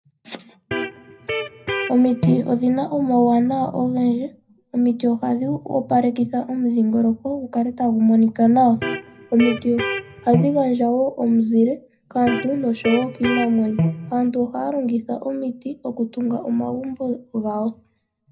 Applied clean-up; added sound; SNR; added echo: none; Electric guitar; 5 dB; reverberation time 0.4 s.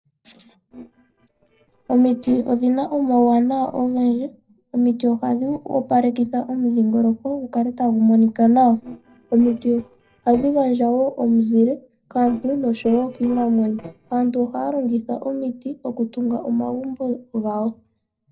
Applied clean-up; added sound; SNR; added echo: neural separator model SepFormer DNS4.